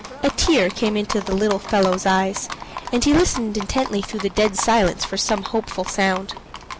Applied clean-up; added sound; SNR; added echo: none; Livestock, farm animals, working animals; 12 dB; none.